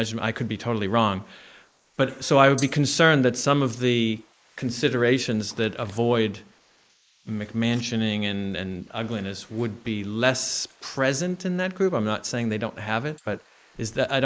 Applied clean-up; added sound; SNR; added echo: neural mask model Resemble Enhance denoiser.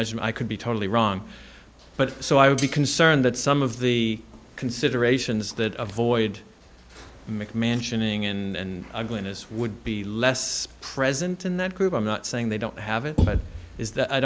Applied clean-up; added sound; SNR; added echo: none; Cutlery, silverware; 15 dB; none.